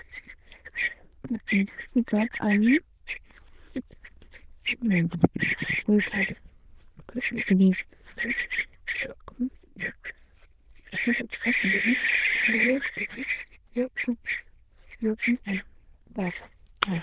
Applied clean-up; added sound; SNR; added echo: neural diffusion model UNIVERSE++.